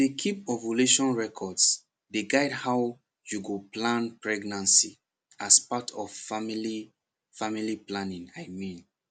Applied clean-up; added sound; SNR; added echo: none; none; none; none.